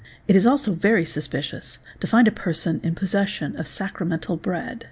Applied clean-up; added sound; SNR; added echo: none; none; none; none.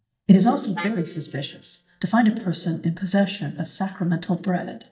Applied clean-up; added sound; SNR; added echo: neural mask model DeepFilterNet 3.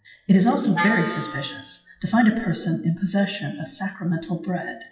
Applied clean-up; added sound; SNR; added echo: classical method WPE with log-MMSE.